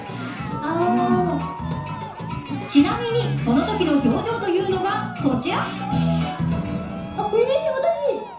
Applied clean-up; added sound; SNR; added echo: none; Cheering; 16 dB; reverberation time 0.9 s.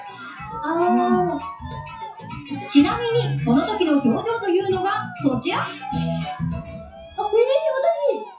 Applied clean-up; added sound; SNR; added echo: classical method WPE with log-MMSE.